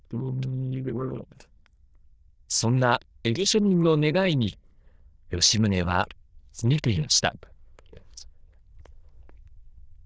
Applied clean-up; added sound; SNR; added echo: neural diffusion model UNIVERSE++.